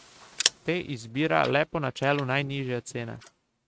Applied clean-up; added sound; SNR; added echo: neural mask model RNNoise.